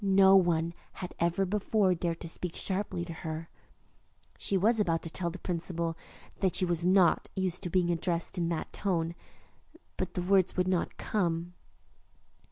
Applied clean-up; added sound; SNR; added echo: none; none; none; none.